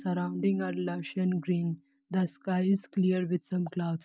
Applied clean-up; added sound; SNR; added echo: neural mask model DeepFilterNet 3.